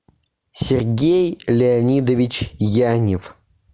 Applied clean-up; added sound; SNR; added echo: none; none; none; none.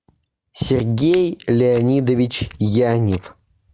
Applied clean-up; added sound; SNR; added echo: neural mask model RNNoise.